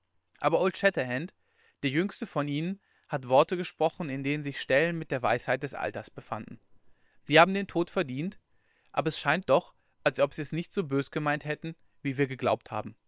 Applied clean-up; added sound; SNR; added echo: neural separator model SepFormer WHAM!.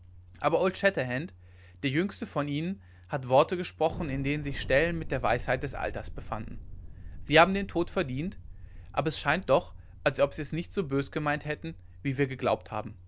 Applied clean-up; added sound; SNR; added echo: none; Thunder; 14 dB; none.